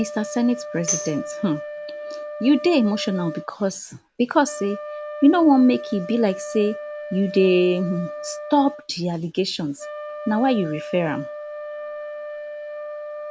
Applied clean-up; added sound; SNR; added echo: none; Tambourine + Wind instrument, woodwind instrument; 10 dB; none.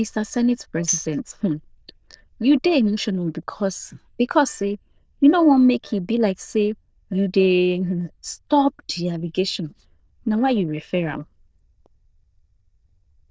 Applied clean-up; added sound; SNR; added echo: neural diffusion model UNIVERSE++.